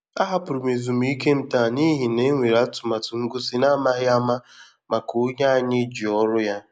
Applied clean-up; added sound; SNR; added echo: none; none; none; none.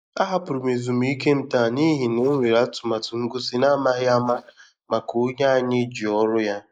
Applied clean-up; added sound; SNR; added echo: neural mask model Resemble Enhance denoiser.